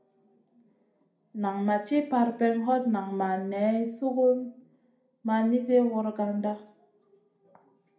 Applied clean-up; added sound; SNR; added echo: none; none; none; reverberation time 0.4 s.